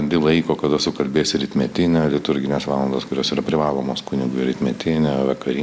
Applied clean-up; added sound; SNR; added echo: none; none; none; none.